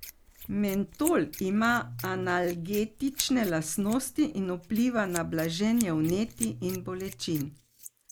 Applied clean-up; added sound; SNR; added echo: neural mask model Resemble Enhance denoiser.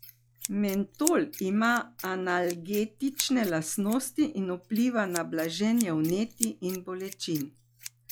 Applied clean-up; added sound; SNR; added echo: classical method log-MMSE.